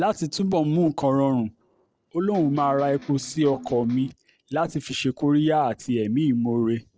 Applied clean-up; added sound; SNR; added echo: neural separator model SepFormer DNS4.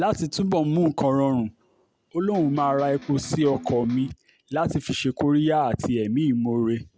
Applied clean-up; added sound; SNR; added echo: none; Electric guitar; 18 dB; none.